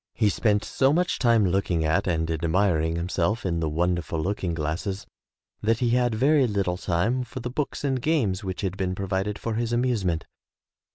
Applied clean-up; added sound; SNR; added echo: none; none; none; none.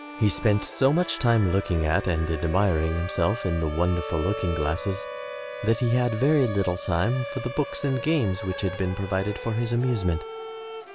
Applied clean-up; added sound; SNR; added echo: none; Siren + Bowed string instrument; 10 dB; none.